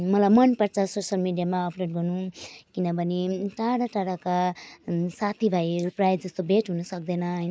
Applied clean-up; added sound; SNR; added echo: neural mask model Resemble Enhance denoiser.